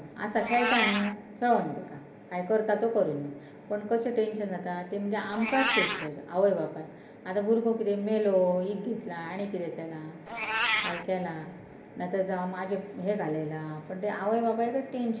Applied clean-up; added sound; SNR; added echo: none; Meow; 8 dB; reverberation time 0.3 s.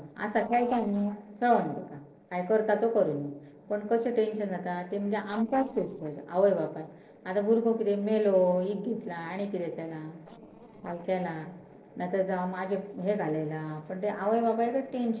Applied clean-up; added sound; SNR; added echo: neural separator model SepFormer DNS4.